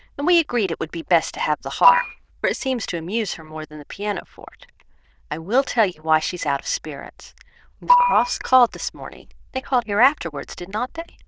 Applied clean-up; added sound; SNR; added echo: neural diffusion model UNIVERSE++.